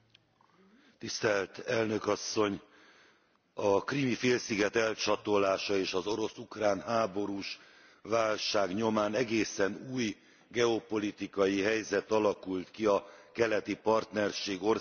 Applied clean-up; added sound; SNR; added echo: none; none; none; none.